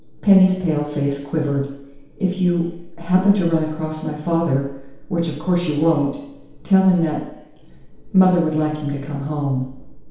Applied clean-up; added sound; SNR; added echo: none; none; none; reverberation time 2.2 s.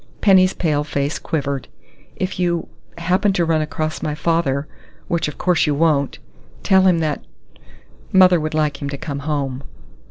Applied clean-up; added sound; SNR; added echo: none; none; none; none.